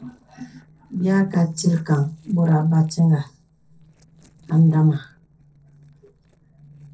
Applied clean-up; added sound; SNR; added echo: neural separator model SepFormer DNS4.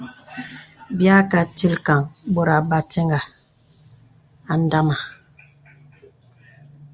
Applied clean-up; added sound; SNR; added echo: none; none; none; none.